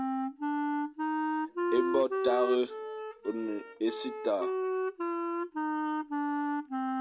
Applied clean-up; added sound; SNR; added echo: none; Wind instrument, woodwind instrument; -2 dB; none.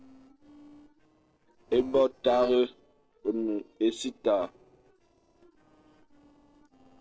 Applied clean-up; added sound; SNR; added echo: neural separator model SepFormer DNS4.